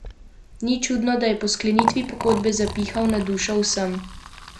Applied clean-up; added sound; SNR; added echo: none; Liquid; 8 dB; none.